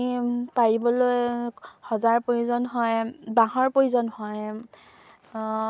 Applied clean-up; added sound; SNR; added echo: none; none; none; none.